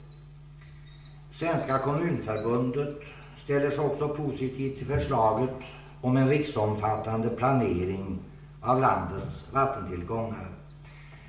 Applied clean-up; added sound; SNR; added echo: none; Bird vocalization, bird call, bird song; 9 dB; reverberation time 0.6 s.